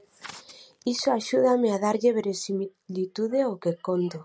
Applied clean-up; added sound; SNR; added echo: none; none; none; none.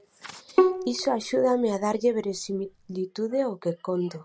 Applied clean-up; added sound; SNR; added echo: none; Bowed string instrument; 2 dB; none.